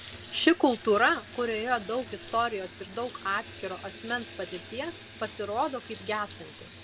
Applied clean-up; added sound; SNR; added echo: none; Bathtub (filling or washing) / Water tap, faucet; 13 dB; none.